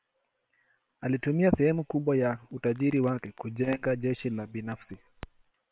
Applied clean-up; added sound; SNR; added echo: neural separator model SepFormer WHAM!.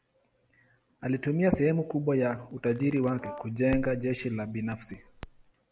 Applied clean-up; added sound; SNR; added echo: none; Brass instrument + Crackle; 14 dB; none.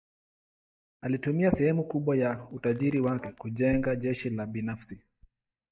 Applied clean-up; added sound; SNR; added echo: neural mask model DeepFilterNet 3.